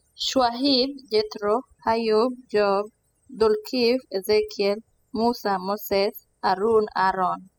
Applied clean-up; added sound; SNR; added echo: classical method spectral subtraction.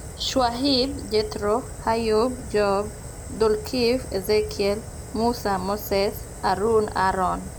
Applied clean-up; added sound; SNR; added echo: none; Fire; 12 dB; none.